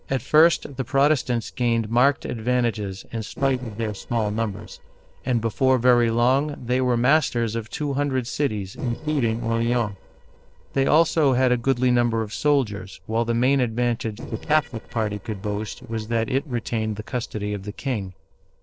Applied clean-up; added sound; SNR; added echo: neural separator model SepFormer DNS4.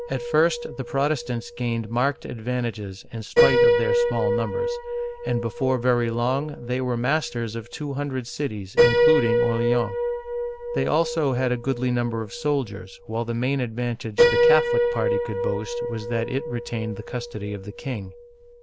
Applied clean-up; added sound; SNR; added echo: none; Piano; 0 dB; none.